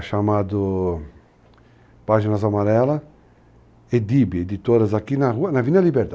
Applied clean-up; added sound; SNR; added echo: none; none; none; none.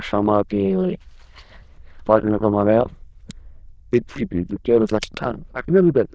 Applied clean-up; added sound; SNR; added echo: neural diffusion model UNIVERSE++.